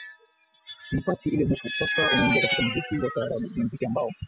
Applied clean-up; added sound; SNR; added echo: classical method spectral subtraction.